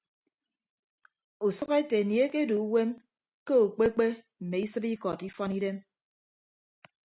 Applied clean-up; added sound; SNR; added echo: none; none; none; none.